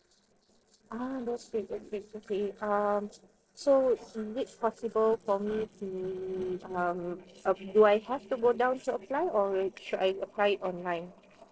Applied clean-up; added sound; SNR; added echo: neural separator model SepFormer DNS4.